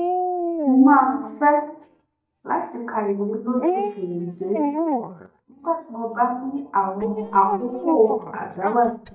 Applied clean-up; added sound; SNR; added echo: neural mask model DeepFilterNet 3.